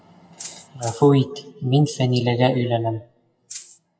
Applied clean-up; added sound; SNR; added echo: classical method WPE with log-MMSE.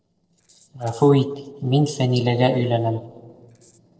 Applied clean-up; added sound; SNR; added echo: neural separator model SepFormer DNS4.